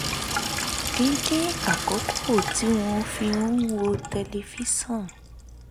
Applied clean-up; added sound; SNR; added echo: none; Sink (filling or washing); 4 dB; none.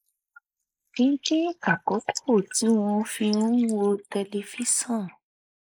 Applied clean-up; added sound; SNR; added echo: neural mask model Resemble Enhance denoiser.